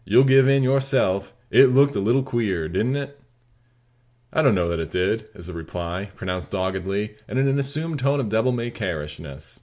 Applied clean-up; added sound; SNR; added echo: none; none; none; none.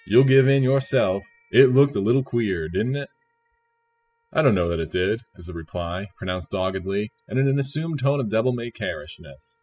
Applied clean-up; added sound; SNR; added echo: classical method spectral subtraction.